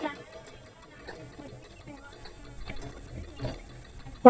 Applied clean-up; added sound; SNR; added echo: neural mask model DeepFilterNet 3.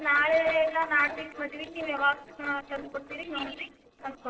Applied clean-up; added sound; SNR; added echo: neural separator model SepFormer DNS4.